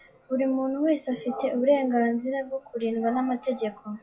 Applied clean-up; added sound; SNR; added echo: classical method WPE with log-MMSE.